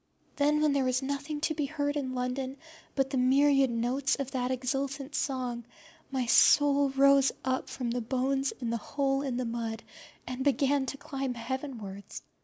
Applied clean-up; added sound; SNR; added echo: none; none; none; none.